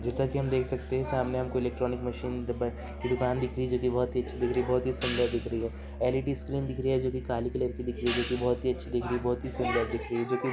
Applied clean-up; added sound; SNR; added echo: none; Hi-hat + Musical instrument; 9 dB; none.